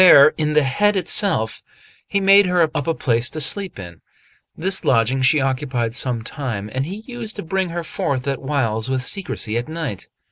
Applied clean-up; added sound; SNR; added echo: none; none; none; none.